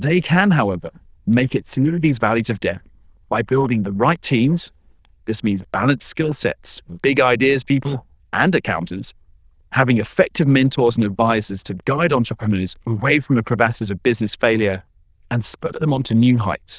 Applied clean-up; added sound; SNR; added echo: neural diffusion model UNIVERSE++.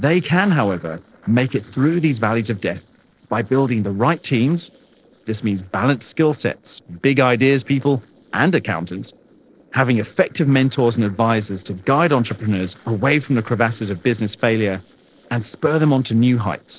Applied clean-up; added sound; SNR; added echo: neural separator model SepFormer DNS4.